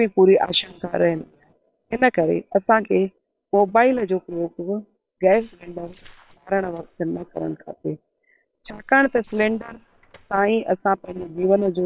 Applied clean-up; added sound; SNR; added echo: neural separator model SepFormer WHAM!.